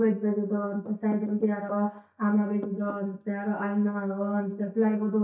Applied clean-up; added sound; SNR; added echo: neural mask model DeepFilterNet 3.